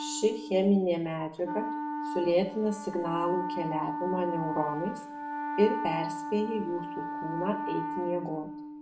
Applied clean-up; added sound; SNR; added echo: none; Wind instrument, woodwind instrument; 5 dB; reverberation time 0.5 s.